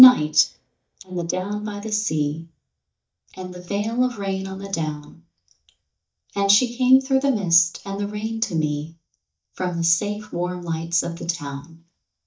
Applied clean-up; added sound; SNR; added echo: neural mask model DeepFilterNet 3.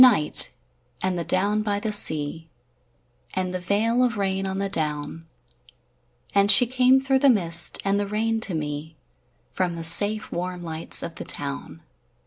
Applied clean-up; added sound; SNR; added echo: none; none; none; none.